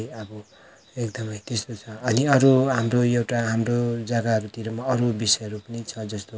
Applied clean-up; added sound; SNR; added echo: none; none; none; none.